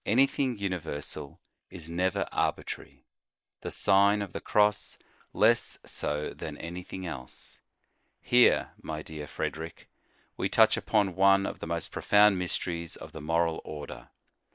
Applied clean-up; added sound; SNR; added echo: neural mask model Resemble Enhance denoiser.